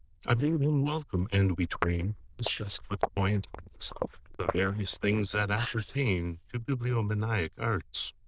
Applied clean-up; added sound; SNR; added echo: neural diffusion model UNIVERSE++.